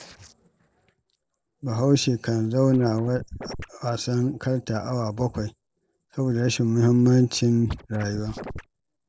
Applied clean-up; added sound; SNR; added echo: neural separator model SepFormer DNS4.